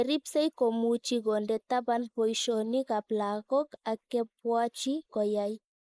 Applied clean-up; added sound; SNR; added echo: neural mask model Resemble Enhance denoiser.